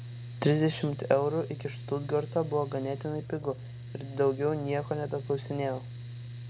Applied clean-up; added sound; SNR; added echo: none; Mechanical fan; 10 dB; none.